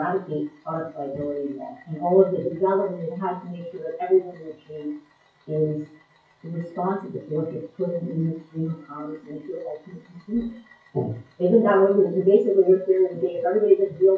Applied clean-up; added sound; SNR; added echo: classical method WPE with log-MMSE.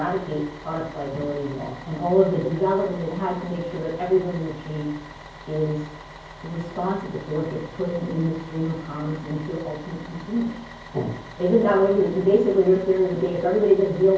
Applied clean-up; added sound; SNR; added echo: none; Bus; 17 dB; reverberation time 0.9 s.